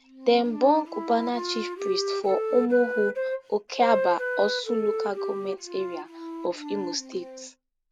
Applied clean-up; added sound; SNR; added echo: none; Wind instrument, woodwind instrument; 4 dB; none.